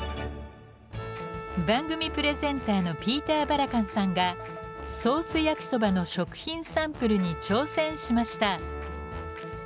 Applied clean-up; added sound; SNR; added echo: none; Wind instrument, woodwind instrument; 12 dB; none.